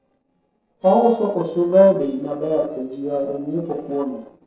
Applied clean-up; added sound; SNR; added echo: neural separator model SepFormer DNS4.